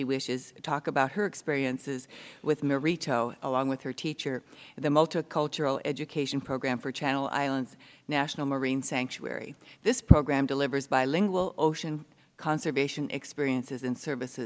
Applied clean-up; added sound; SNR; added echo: none; none; none; none.